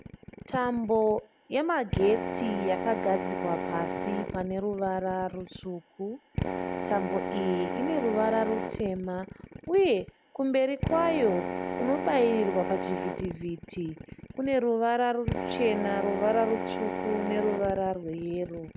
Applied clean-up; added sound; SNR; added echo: none; Drill; 5 dB; none.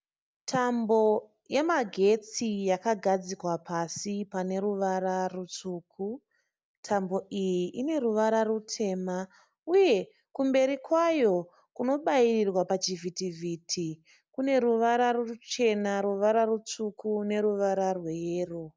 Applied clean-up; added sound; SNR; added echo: none; none; none; none.